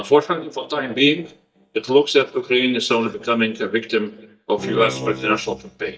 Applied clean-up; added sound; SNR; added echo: neural mask model DeepFilterNet 3.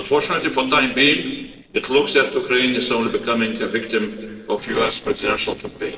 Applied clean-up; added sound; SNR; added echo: neural separator model SepFormer DNS4.